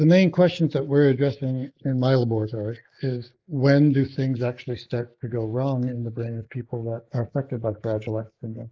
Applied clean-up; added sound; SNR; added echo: neural mask model Resemble Enhance denoiser.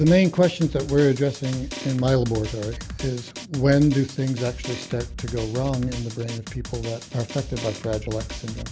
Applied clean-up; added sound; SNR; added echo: none; Drum; 12 dB; none.